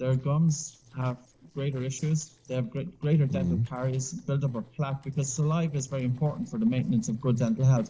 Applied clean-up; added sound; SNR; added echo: neural separator model SepFormer DNS4.